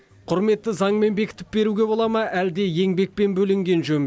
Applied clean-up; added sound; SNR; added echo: none; none; none; none.